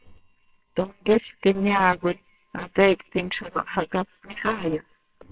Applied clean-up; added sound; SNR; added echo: neural separator model SepFormer WHAMR!.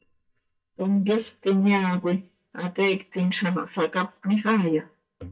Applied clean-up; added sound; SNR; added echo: neural mask model DeepFilterNet 3.